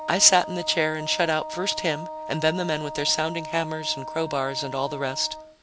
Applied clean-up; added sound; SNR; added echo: none; Wind instrument, woodwind instrument; 10 dB; none.